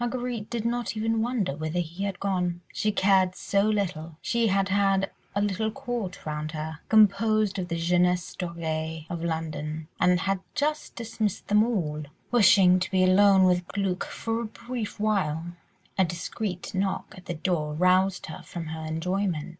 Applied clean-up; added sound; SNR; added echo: none; none; none; none.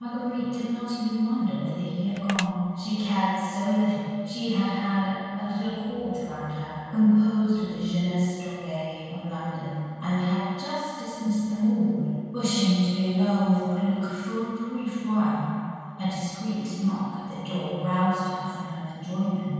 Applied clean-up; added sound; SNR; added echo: none; Telephone; 13 dB; reverberation time 2.1 s.